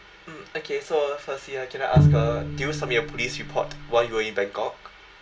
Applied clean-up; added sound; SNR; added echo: none; Bowed string instrument; -4 dB; reverberation time 0.2 s.